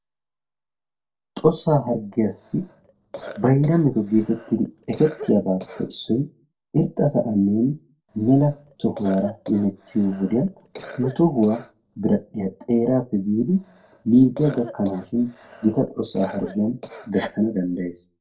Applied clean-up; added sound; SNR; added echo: neural separator model SepFormer DNS4.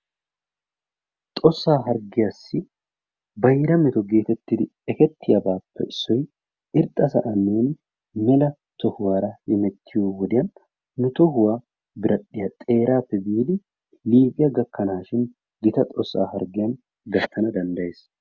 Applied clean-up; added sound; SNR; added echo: none; none; none; none.